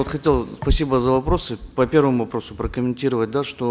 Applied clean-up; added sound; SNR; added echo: none; none; none; none.